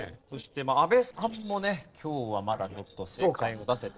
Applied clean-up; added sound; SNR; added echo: neural separator model SepFormer DNS4.